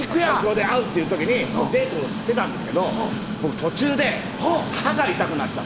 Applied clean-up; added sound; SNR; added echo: none; Train; 6 dB; none.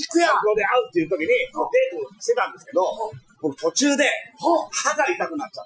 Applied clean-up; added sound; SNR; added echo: classical method Wiener filter.